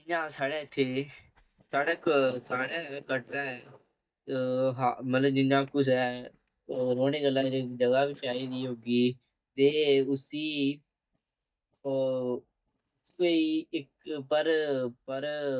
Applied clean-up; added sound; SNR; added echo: neural mask model DeepFilterNet 3.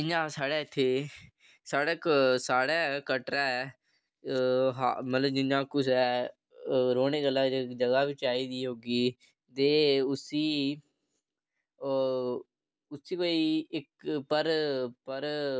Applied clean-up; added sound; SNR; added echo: none; none; none; none.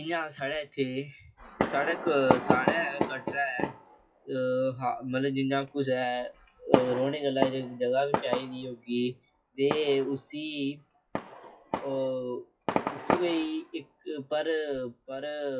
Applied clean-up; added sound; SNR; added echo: classical method WPE with log-MMSE.